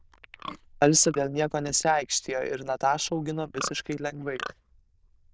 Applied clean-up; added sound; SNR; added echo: neural diffusion model UNIVERSE++.